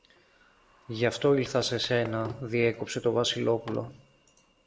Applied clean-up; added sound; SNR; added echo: none; Run + Sliding door; 20 dB; none.